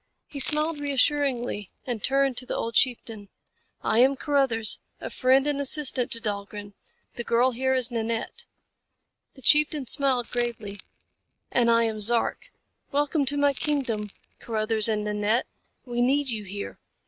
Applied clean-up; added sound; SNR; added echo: neural mask model RNNoise.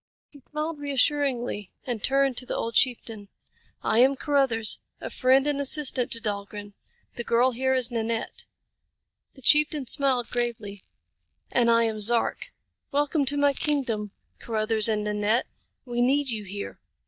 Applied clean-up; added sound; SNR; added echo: neural mask model DeepFilterNet 3.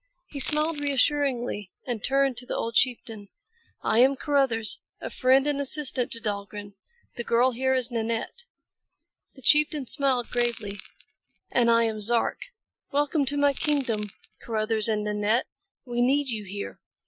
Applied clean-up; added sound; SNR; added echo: classical method Wiener filter.